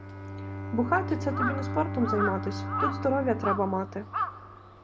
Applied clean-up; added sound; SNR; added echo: none; Bowed string instrument + Crow; 2 dB; none.